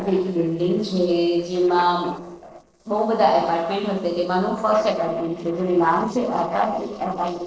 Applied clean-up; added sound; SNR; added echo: neural separator model SepFormer DNS4.